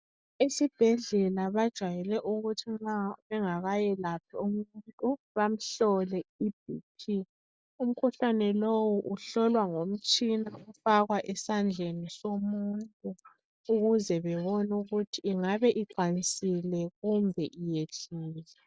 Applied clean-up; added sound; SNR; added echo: none; none; none; none.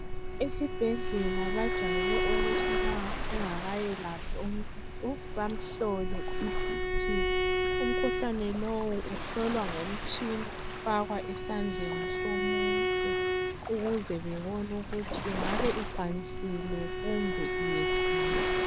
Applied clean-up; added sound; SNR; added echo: none; Bowed string instrument + Waves, surf; -3 dB; none.